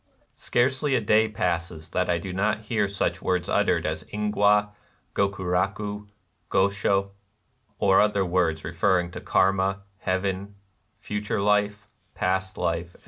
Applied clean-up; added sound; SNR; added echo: none; none; none; none.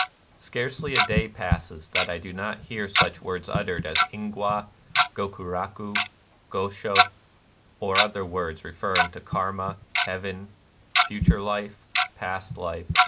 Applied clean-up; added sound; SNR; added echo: none; Tick-tock; -4 dB; none.